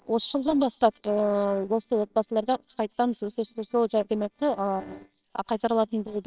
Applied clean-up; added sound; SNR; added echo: neural separator model SepFormer WHAMR!.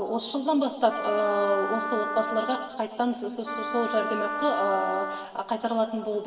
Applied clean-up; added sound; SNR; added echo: none; Wind instrument, woodwind instrument; 5 dB; reverberation time 2.3 s.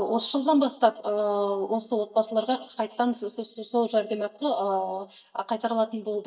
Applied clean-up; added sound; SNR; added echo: neural mask model DeepFilterNet 3.